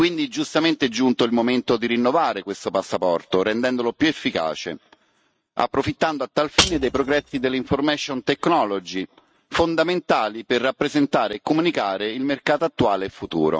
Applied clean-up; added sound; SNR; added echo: neural mask model RNNoise.